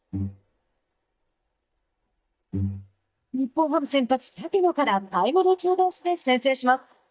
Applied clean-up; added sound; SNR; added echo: neural mask model DeepFilterNet 3.